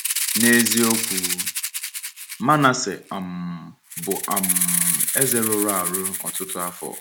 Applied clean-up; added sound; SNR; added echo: none; Rattle (instrument); 1 dB; none.